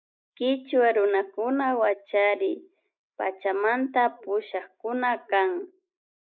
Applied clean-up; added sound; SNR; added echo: neural mask model Resemble Enhance denoiser.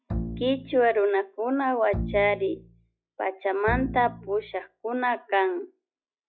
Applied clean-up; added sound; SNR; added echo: classical method log-MMSE.